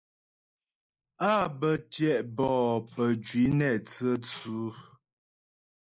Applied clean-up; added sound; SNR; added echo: neural mask model Resemble Enhance denoiser.